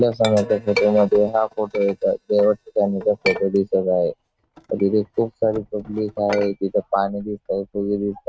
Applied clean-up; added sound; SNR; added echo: neural mask model RNNoise.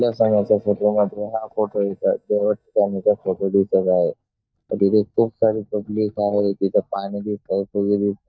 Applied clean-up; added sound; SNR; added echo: neural mask model DeepFilterNet 3.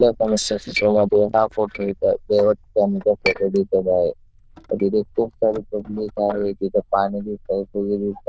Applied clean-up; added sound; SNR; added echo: neural diffusion model UNIVERSE++.